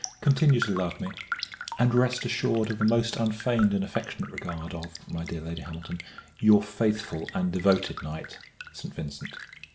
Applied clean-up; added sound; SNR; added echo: none; Raindrop; 14 dB; reverberation time 0.5 s.